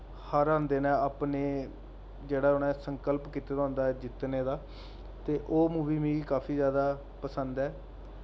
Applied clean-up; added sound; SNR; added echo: none; none; none; none.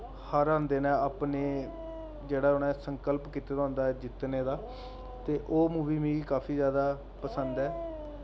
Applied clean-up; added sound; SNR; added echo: none; Dog; 15 dB; none.